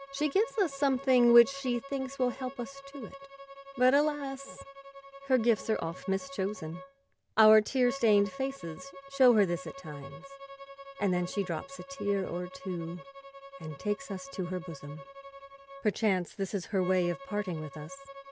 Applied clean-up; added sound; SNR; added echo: none; Bowed string instrument; 16 dB; none.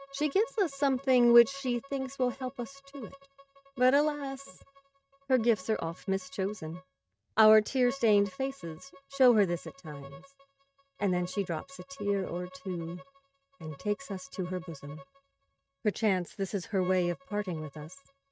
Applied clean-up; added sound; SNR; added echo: neural mask model RNNoise.